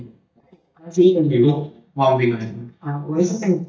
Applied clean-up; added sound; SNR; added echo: neural mask model DeepFilterNet 3.